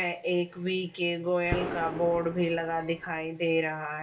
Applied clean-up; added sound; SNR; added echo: none; Gunshot, gunfire; 8 dB; reverberation time 0.2 s.